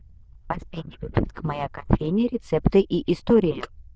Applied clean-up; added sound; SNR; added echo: neural diffusion model UNIVERSE++.